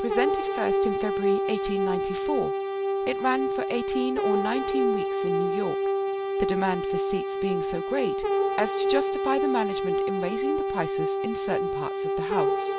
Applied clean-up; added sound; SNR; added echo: none; Brass instrument; -5 dB; none.